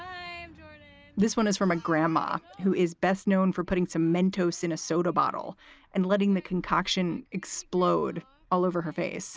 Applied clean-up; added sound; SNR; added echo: none; none; none; none.